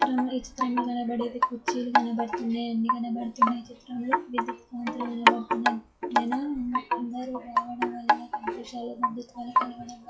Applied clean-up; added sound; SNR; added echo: classical method WPE with log-MMSE.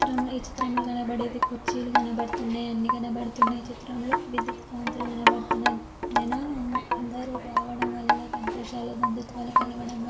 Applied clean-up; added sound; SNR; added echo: none; Wind chime; -3 dB; reverberation time 0.6 s.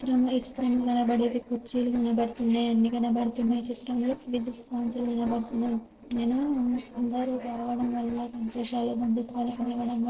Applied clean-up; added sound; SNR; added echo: neural separator model SepFormer DNS4.